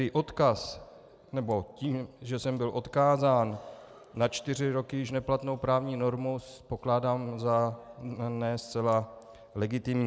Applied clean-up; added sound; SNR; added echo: none; none; none; none.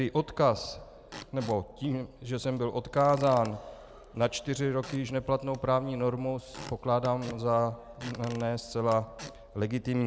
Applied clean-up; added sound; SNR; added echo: none; Squeak / Wood; 19 dB; none.